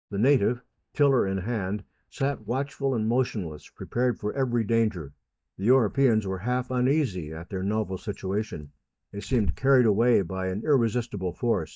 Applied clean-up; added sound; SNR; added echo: neural mask model DeepFilterNet 3.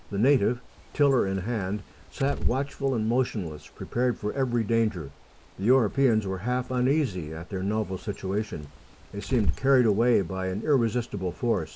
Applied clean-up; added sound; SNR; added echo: none; Bird; 10 dB; none.